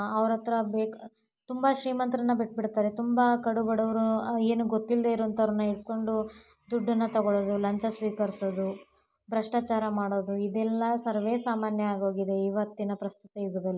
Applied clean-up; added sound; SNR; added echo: none; none; none; none.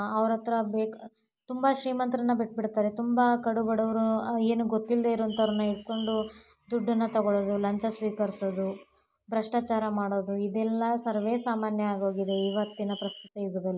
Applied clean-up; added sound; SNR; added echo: none; Bird; 18 dB; none.